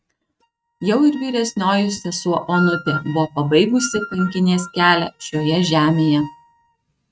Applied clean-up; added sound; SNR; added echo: neural mask model RNNoise.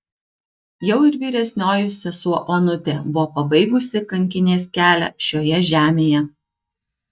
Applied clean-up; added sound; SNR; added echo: neural mask model DeepFilterNet 3.